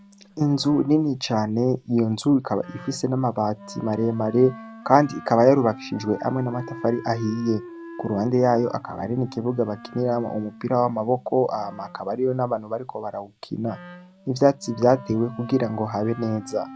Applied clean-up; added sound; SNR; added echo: none; Wind instrument, woodwind instrument; 18 dB; none.